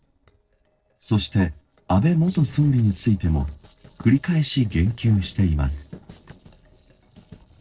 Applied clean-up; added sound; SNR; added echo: neural separator model SepFormer DNS4.